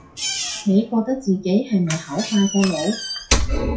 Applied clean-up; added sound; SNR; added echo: classical method WPE with log-MMSE.